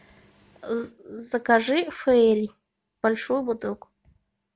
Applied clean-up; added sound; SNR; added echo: none; none; none; none.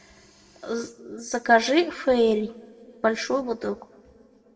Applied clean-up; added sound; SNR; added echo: none; none; none; reverberation time 1.1 s.